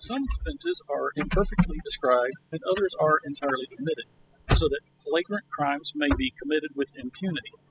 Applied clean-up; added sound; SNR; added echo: classical method spectral subtraction.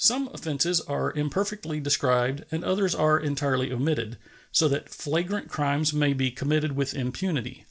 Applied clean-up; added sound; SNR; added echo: none; none; none; none.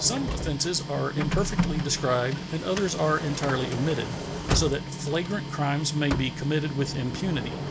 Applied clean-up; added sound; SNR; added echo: none; Printer + Sliding door / Motor vehicle (road); 3 dB; none.